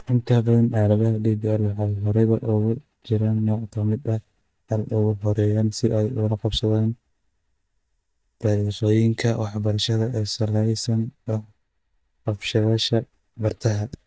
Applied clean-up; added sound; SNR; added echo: neural mask model DeepFilterNet 3.